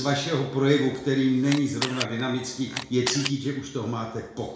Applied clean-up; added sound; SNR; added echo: none; Camera; 9 dB; reverberation time 0.6 s.